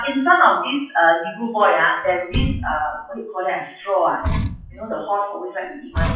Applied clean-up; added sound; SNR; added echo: classical method WPE with log-MMSE.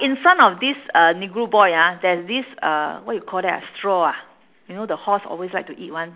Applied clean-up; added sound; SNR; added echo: none; none; none; none.